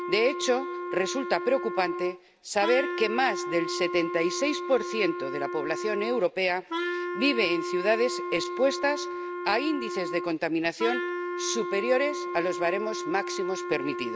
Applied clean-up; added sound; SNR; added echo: none; Wind instrument, woodwind instrument; 5 dB; none.